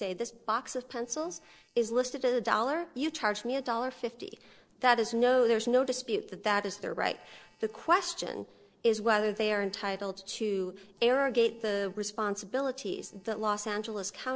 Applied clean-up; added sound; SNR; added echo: neural separator model SepFormer DNS4.